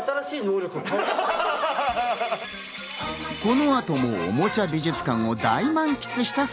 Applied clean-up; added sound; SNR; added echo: none; Coin (dropping); 15 dB; none.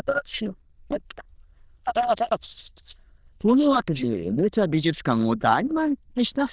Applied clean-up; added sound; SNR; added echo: neural diffusion model UNIVERSE++.